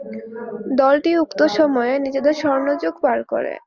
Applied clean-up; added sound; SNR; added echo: none; none; none; none.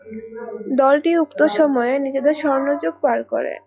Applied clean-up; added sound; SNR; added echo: classical method log-MMSE.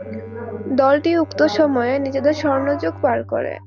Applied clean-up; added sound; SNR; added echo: none; Bowed string instrument; 17 dB; none.